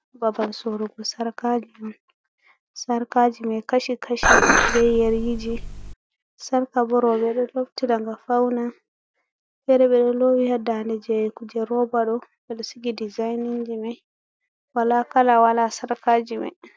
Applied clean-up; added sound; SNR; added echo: none; Dishes, pots, and pans; -3 dB; none.